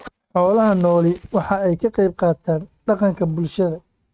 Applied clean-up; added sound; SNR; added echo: neural mask model RNNoise.